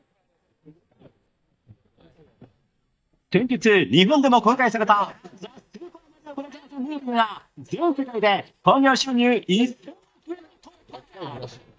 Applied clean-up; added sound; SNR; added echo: neural mask model DeepFilterNet 3.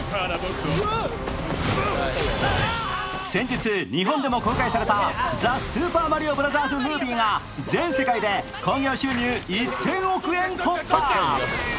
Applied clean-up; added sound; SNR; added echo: none; Keyboard (musical); 12 dB; none.